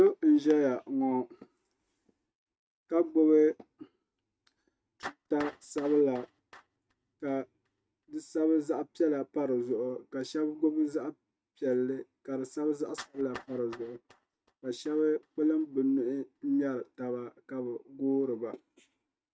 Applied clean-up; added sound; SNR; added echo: neural mask model RNNoise.